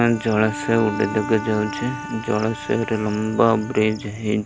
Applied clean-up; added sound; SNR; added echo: none; Bowed string instrument; 12 dB; none.